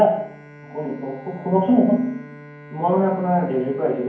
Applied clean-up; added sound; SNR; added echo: none; Bowed string instrument; 19 dB; reverberation time 0.9 s.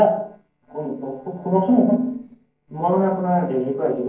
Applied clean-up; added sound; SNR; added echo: neural separator model SepFormer DNS4.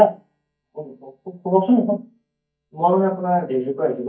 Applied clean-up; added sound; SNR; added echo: neural mask model DeepFilterNet 3.